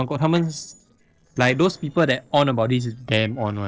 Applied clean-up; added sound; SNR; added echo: neural separator model SepFormer DNS4.